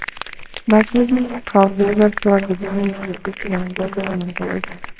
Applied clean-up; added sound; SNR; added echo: neural separator model SepFormer WHAMR!.